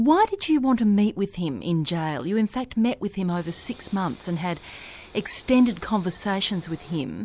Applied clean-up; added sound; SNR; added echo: none; Train; 19 dB; none.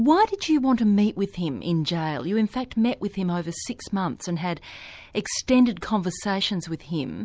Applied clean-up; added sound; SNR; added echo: none; none; none; none.